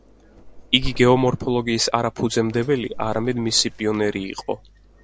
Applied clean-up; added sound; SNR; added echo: none; Drawer open or close; 13 dB; none.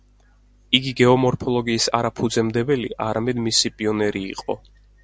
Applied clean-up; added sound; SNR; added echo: none; none; none; none.